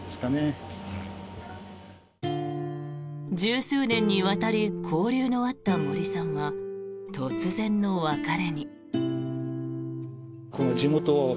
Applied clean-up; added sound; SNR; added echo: none; none; none; none.